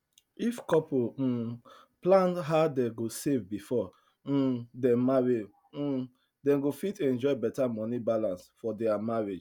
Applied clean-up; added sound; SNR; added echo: none; none; none; none.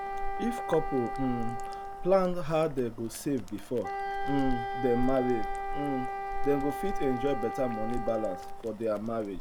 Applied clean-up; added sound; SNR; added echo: none; Wind instrument, woodwind instrument + Boiling; 2 dB; none.